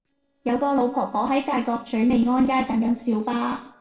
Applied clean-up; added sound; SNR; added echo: neural separator model SepFormer DNS4.